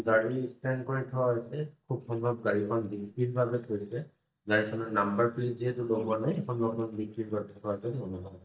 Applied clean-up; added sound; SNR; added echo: neural mask model DeepFilterNet 3.